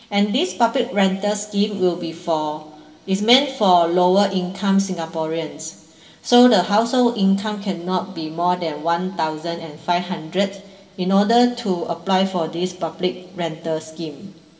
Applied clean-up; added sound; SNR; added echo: none; none; none; reverberation time 2.2 s.